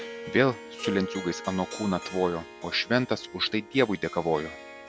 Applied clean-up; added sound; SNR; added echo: none; Harp; 12 dB; none.